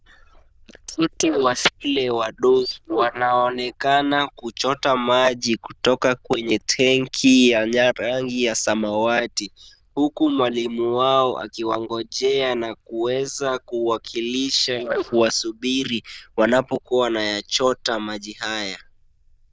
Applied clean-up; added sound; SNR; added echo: neural diffusion model UNIVERSE++.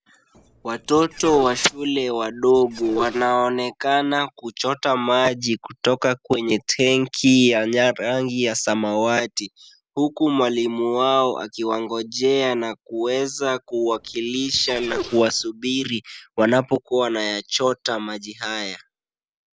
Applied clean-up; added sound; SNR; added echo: neural separator model SepFormer DNS4.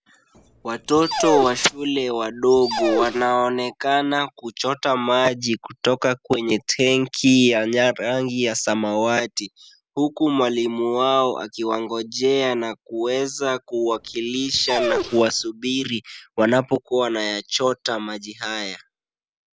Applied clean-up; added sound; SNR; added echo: none; Dog; 7 dB; none.